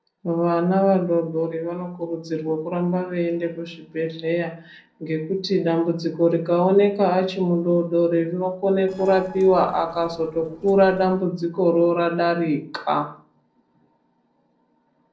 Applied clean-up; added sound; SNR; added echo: neural separator model SepFormer DNS4.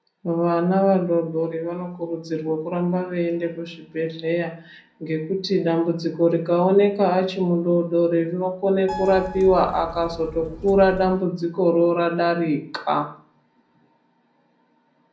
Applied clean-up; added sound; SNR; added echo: none; Keyboard (musical); 12 dB; reverberation time 0.6 s.